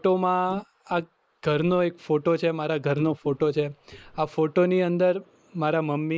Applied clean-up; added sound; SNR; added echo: neural mask model Resemble Enhance denoiser.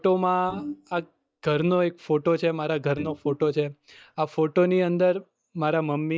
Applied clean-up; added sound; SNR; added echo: neural mask model DeepFilterNet 3.